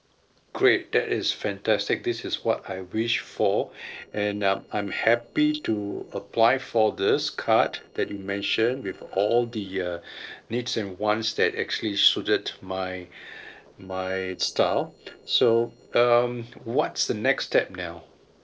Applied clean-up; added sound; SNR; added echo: neural separator model SepFormer DNS4.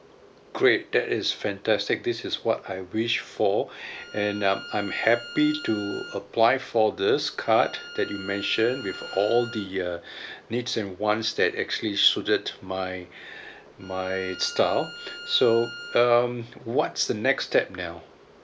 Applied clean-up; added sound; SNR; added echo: none; Bowed string instrument; 15 dB; none.